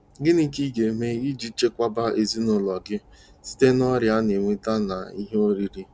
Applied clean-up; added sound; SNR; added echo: none; none; none; none.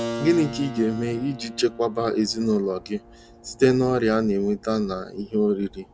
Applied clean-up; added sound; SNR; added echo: none; Keyboard (musical); 14 dB; none.